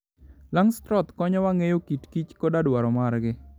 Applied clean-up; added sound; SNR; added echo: none; none; none; none.